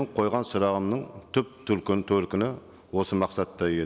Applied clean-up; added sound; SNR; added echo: none; none; none; none.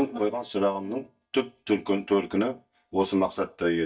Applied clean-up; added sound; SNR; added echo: neural mask model DeepFilterNet 3.